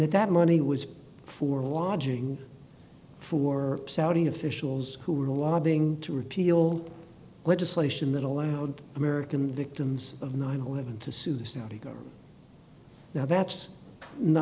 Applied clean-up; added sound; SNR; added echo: none; none; none; none.